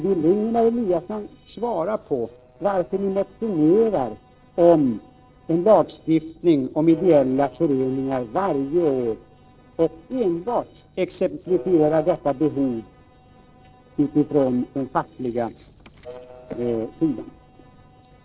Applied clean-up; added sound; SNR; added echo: neural separator model SepFormer DNS4.